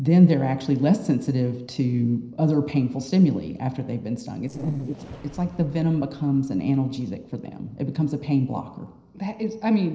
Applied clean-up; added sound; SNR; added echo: neural separator model SepFormer DNS4.